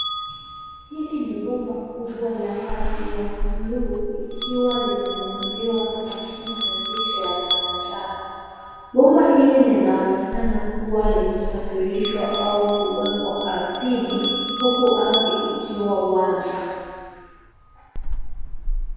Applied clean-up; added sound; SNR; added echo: none; Bell; 3 dB; reverberation time 2.2 s.